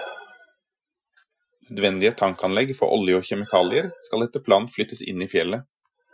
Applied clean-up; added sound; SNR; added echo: classical method Wiener filter.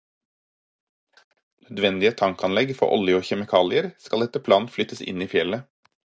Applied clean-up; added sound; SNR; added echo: none; none; none; none.